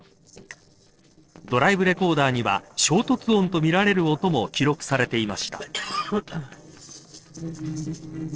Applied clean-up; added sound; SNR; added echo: neural separator model SepFormer DNS4.